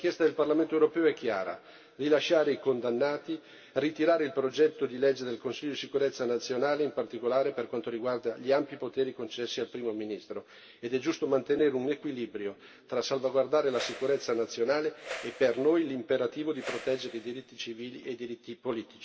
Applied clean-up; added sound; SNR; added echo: none; Whoosh, swoosh, swish; 14 dB; reverberation time 2.7 s.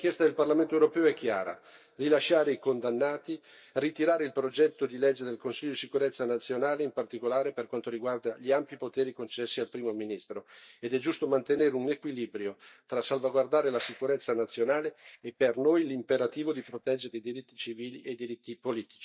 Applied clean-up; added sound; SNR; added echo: neural mask model DeepFilterNet 3.